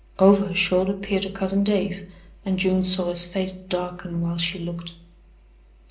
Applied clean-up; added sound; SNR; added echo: none; none; none; reverberation time 0.5 s.